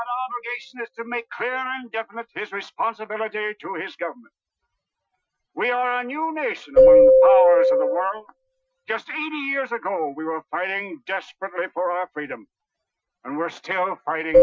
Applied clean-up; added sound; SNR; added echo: classical method Wiener filter.